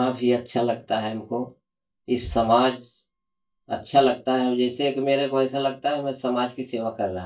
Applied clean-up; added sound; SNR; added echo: neural mask model DeepFilterNet 3.